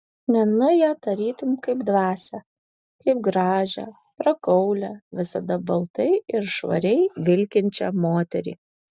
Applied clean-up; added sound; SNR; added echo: none; none; none; none.